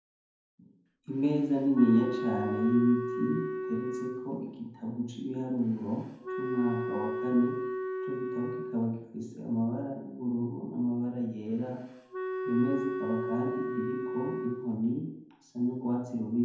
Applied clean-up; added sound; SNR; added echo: none; Wind instrument, woodwind instrument; 4 dB; reverberation time 0.9 s.